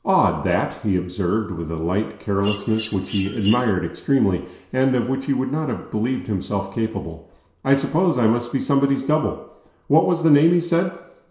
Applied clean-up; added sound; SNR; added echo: none; Mechanisms; 10 dB; reverberation time 0.7 s.